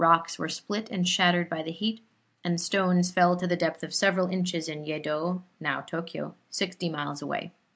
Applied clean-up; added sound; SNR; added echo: none; none; none; none.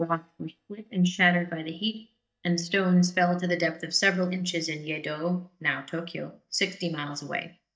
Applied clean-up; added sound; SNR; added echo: neural mask model DeepFilterNet 3.